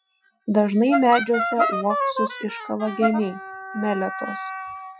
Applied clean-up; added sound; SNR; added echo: classical method Wiener filter.